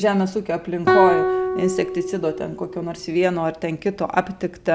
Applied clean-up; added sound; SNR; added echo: none; Guitar; 2 dB; none.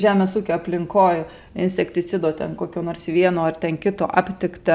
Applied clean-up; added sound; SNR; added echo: none; none; none; none.